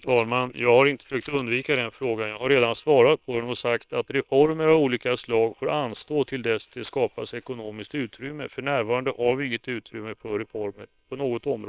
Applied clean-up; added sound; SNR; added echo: neural separator model SepFormer WHAM!.